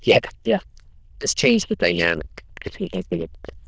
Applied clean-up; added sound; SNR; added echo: neural diffusion model UNIVERSE++.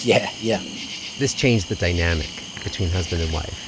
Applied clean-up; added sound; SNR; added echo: none; Cricket; 10 dB; none.